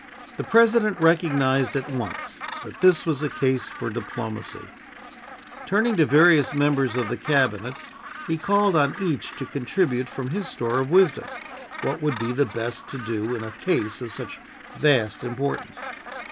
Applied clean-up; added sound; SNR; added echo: none; Gull, seagull; 14 dB; none.